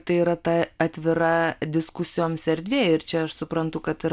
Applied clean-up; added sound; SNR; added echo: none; none; none; none.